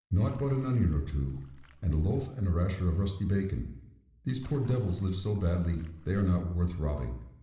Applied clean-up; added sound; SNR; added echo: none; Splash, splatter; 19 dB; reverberation time 0.9 s.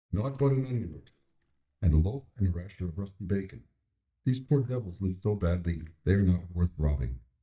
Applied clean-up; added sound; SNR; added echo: neural mask model DeepFilterNet 3.